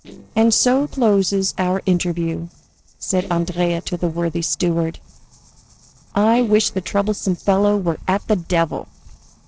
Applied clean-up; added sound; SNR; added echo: neural separator model SepFormer DNS4.